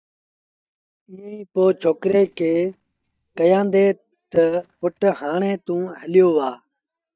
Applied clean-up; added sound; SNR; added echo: neural mask model DeepFilterNet 3.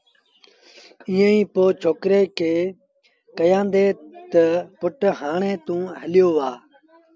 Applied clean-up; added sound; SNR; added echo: none; none; none; none.